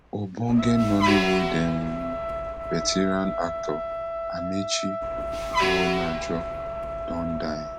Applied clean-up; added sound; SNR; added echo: none; Trumpet + Truck; 1 dB; none.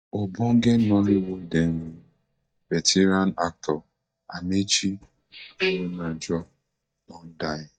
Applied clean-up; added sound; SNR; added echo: neural mask model DeepFilterNet 3.